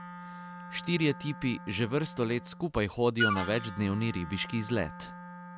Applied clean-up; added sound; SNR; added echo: none; Wind instrument, woodwind instrument; 8 dB; none.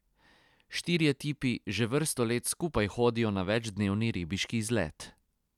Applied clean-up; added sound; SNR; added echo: none; none; none; none.